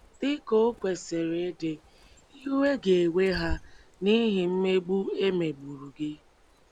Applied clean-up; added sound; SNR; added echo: none; Bird; 17 dB; none.